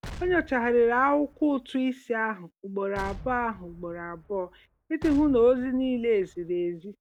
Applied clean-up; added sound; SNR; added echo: none; Explosion; 18 dB; none.